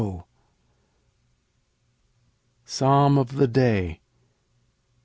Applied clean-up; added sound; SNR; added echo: none; none; none; none.